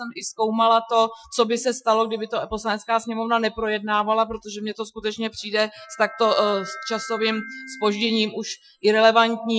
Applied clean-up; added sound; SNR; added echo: classical method Wiener filter.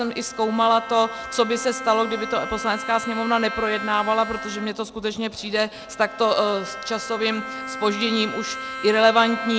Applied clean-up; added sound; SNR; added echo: none; Bowed string instrument; 10 dB; none.